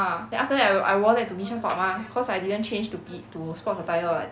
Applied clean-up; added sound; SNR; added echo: none; none; none; none.